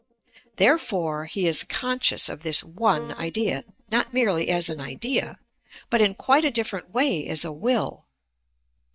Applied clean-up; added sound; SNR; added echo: neural mask model DeepFilterNet 3.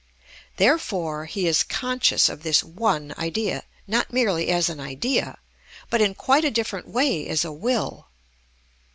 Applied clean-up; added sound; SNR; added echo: none; none; none; none.